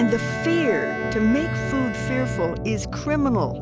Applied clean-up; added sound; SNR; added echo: none; Organ + Bowed string instrument; 3 dB; none.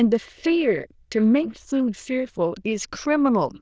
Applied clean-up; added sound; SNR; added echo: neural diffusion model UNIVERSE++.